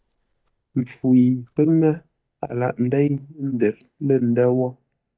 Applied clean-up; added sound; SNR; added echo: neural mask model DeepFilterNet 3.